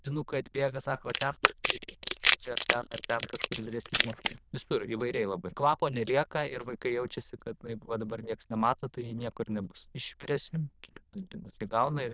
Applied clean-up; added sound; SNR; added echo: neural diffusion model UNIVERSE++.